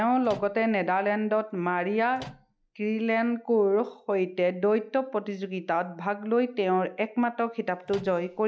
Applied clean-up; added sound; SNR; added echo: none; Microwave oven; 20 dB; none.